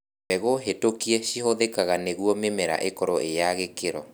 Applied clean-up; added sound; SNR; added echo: none; none; none; none.